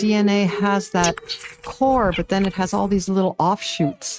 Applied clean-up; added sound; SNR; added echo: neural mask model RNNoise.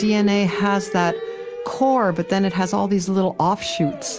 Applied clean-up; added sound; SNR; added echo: none; none; none; none.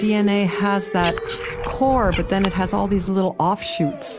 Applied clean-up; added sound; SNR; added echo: none; Frog; 8 dB; none.